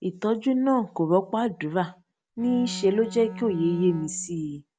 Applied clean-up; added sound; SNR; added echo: none; Bowed string instrument; 13 dB; none.